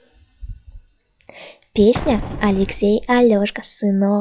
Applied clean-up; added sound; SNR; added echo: classical method log-MMSE.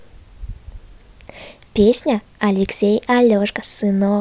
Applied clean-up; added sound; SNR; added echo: none; none; none; none.